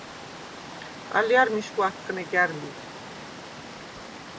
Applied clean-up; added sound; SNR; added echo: none; Water; 12 dB; none.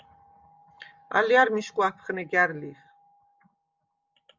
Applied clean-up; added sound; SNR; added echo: none; none; none; none.